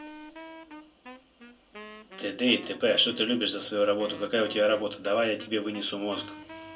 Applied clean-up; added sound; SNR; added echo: none; Wind instrument, woodwind instrument; 19 dB; reverberation time 0.2 s.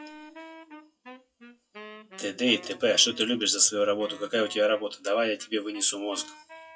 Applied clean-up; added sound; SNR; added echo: classical method WPE with log-MMSE.